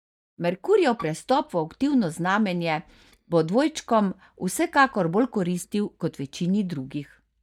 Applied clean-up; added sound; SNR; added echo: neural mask model DeepFilterNet 3.